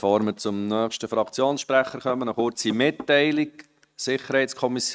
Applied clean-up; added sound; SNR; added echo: neural mask model RNNoise.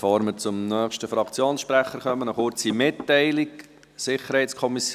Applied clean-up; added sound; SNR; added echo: none; Knock / Wood; 19 dB; none.